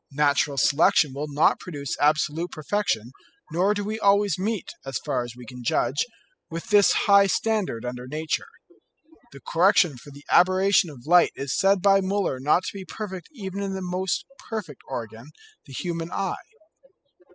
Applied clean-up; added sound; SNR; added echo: classical method spectral subtraction.